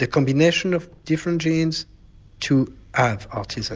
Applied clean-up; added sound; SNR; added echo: none; none; none; none.